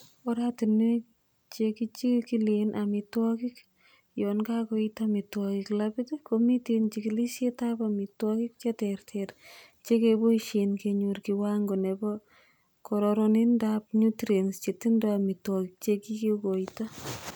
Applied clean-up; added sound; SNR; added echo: none; none; none; none.